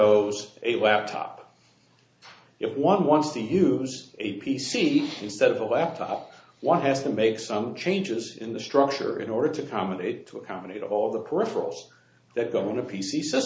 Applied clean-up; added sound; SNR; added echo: none; none; none; none.